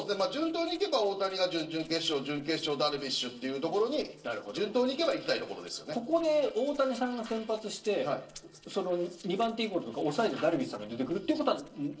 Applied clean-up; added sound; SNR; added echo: neural separator model SepFormer DNS4.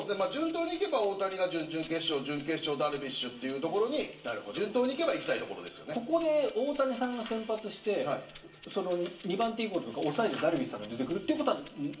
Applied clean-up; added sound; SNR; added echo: none; Rattle (instrument); 15 dB; reverberation time 0.2 s.